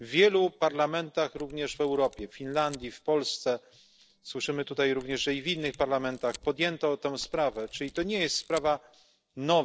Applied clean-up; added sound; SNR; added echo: neural separator model SepFormer DNS4.